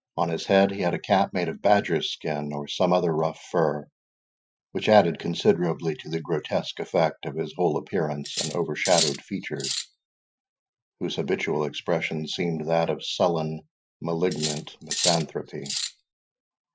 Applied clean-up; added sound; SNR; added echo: classical method Wiener filter.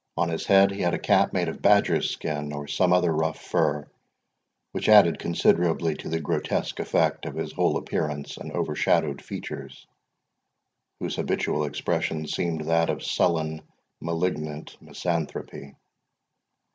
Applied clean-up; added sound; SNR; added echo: none; none; none; none.